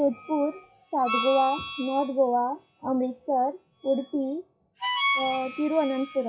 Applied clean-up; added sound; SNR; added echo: classical method WPE with log-MMSE.